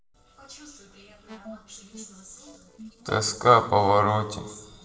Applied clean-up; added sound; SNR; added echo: neural separator model SepFormer DNS4.